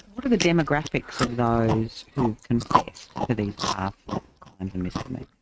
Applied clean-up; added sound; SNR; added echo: neural mask model RNNoise.